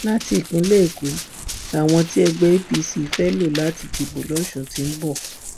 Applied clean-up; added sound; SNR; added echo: none; Run; 11 dB; none.